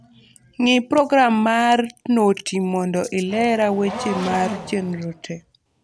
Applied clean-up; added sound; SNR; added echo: none; Race car, auto racing / Accelerating, revving, vroom; 12 dB; none.